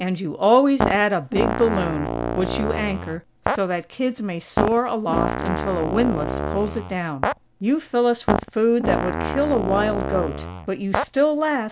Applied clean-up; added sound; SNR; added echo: none; Fart; 3 dB; none.